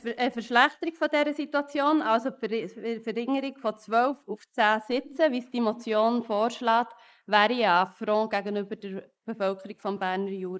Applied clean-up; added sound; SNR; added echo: neural mask model Resemble Enhance denoiser.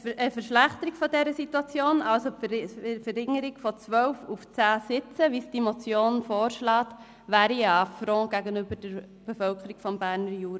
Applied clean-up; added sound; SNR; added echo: none; none; none; none.